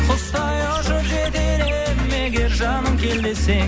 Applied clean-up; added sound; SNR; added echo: none; Chirp, tweet; 18 dB; none.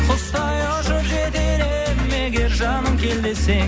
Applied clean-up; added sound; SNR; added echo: none; none; none; none.